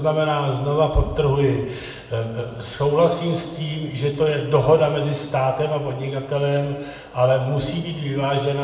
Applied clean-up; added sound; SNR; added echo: none; none; none; reverberation time 1.1 s.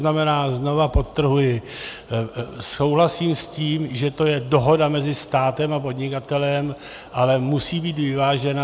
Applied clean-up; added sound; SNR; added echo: none; none; none; none.